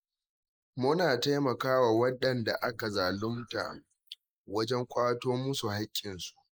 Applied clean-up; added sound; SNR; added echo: neural mask model Resemble Enhance denoiser.